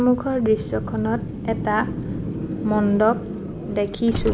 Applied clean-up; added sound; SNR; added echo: none; Car; 6 dB; none.